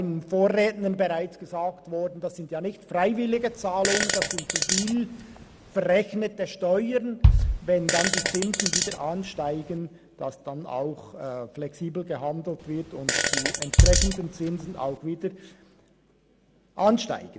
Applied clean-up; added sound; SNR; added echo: none; Bass drum + Fart; -4 dB; none.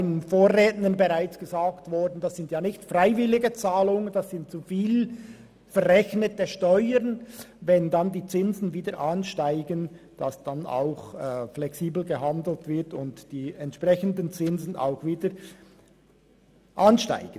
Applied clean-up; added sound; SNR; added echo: none; none; none; none.